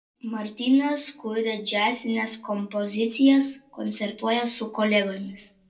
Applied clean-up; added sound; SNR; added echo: none; none; none; reverberation time 0.2 s.